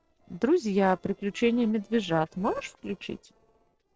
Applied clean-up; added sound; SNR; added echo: neural separator model SepFormer DNS4.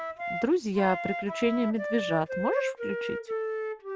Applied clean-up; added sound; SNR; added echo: none; Wind instrument, woodwind instrument; 4 dB; none.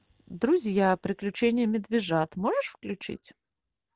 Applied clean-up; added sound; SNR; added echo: none; none; none; none.